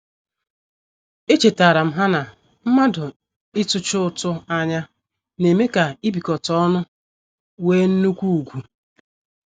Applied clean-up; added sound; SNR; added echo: none; none; none; none.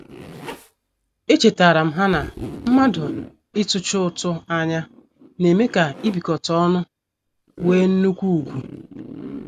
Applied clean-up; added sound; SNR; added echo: none; Zipper (clothing); 15 dB; none.